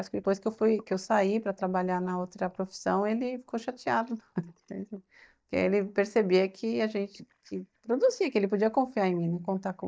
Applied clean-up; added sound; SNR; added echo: neural mask model DeepFilterNet 3.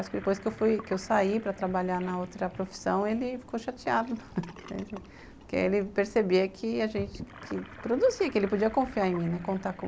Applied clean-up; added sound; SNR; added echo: none; Sink (filling or washing) / Gurgling; 19 dB; none.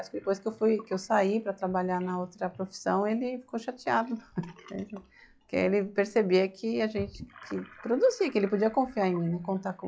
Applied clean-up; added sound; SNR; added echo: classical method log-MMSE.